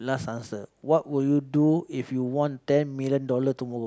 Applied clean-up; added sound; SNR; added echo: none; none; none; none.